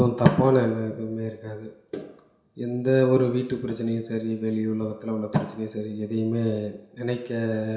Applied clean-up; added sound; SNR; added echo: none; none; none; reverberation time 0.7 s.